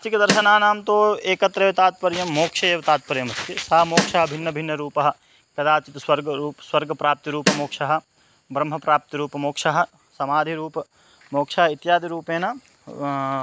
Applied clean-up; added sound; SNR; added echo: none; Snare drum; 2 dB; none.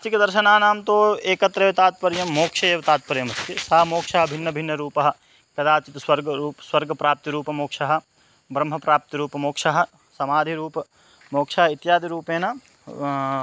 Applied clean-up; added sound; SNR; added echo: none; none; none; none.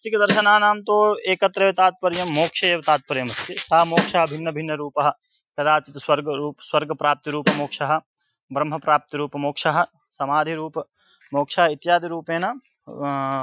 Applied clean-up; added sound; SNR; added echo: classical method Wiener filter.